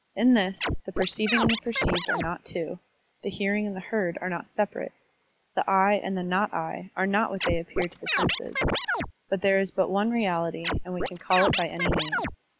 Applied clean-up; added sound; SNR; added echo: none; Scratching (performance technique); 0 dB; none.